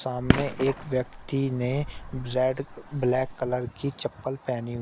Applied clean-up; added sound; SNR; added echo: none; Fireworks; 4 dB; none.